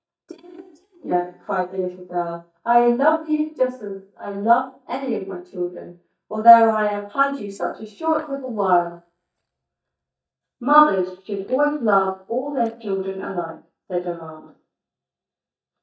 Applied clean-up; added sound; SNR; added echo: neural mask model DeepFilterNet 3.